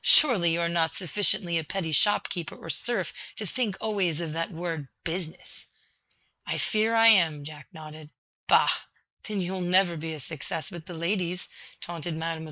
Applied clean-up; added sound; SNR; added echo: neural mask model Resemble Enhance denoiser.